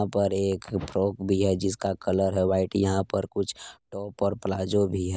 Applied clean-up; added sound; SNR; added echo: none; none; none; none.